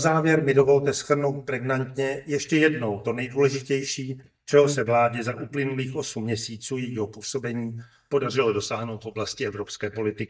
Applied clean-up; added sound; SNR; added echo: neural mask model DeepFilterNet 3.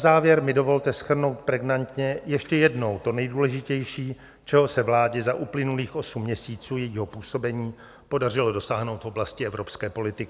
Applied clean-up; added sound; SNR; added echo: none; none; none; none.